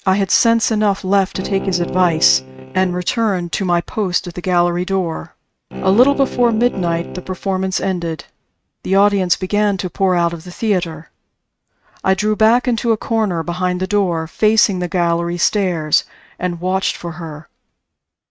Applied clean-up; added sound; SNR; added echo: neural mask model RNNoise.